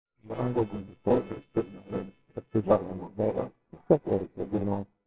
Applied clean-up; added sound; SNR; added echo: neural separator model SepFormer WHAMR!.